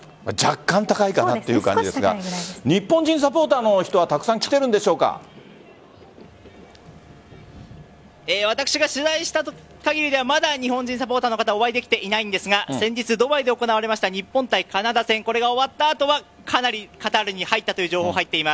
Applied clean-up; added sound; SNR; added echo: none; none; none; none.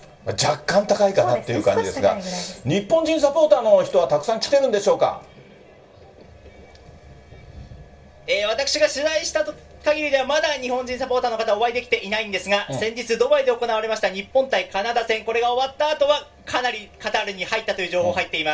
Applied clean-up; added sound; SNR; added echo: none; none; none; reverberation time 0.2 s.